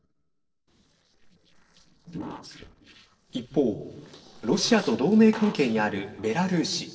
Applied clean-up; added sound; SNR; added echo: neural separator model SepFormer DNS4.